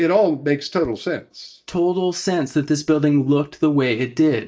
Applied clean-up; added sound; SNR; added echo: neural mask model DeepFilterNet 3.